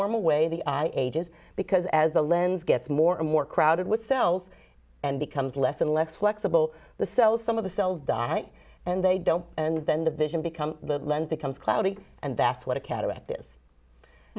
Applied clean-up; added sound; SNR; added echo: none; none; none; none.